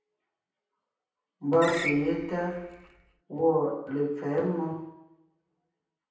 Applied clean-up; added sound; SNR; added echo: none; Screech; 7 dB; reverberation time 0.9 s.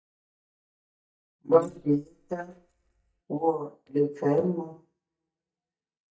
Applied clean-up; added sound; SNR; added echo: neural mask model DeepFilterNet 3.